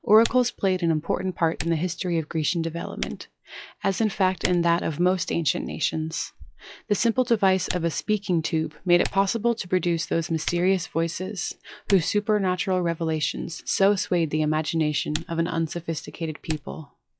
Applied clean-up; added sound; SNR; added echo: classical method log-MMSE.